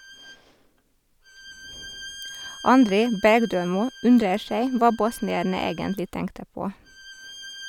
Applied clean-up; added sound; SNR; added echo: none; Bowed string instrument; 19 dB; none.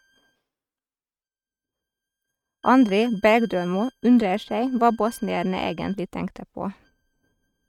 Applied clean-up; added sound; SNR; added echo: neural mask model RNNoise.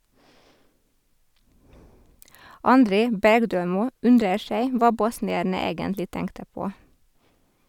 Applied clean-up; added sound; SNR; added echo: none; none; none; none.